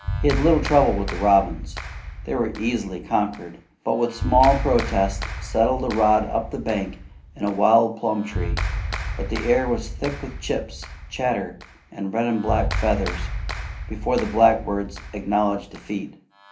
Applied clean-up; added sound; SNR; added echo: none; Clapping; 7 dB; reverberation time 0.3 s.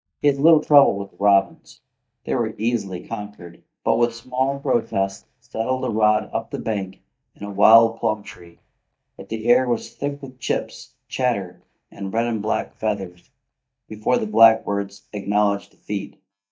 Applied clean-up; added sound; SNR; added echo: neural mask model DeepFilterNet 3.